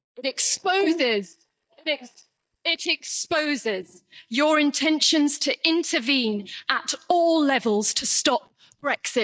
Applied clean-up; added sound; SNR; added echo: neural mask model DeepFilterNet 3.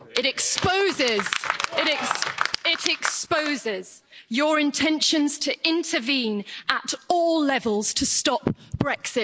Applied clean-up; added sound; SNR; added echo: none; none; none; none.